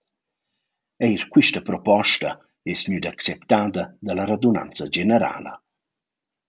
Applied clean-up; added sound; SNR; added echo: none; none; none; none.